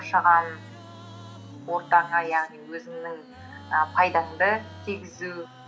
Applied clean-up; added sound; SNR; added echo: none; none; none; none.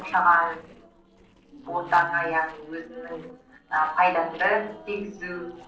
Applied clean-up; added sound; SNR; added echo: neural separator model SepFormer DNS4.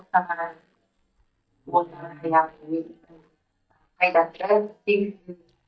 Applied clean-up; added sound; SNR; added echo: neural mask model DeepFilterNet 3.